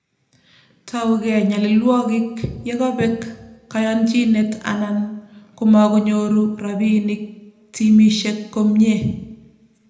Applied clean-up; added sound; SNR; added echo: none; none; none; reverberation time 0.8 s.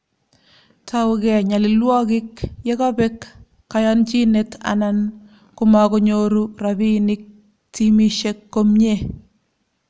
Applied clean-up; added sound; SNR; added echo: none; none; none; none.